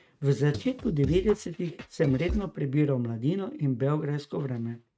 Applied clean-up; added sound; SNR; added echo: neural mask model RNNoise.